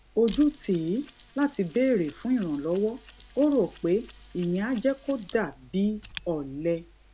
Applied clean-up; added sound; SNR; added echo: none; Mechanisms; 17 dB; none.